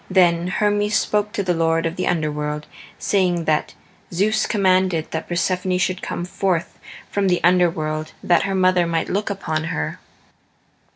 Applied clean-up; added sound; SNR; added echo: none; none; none; none.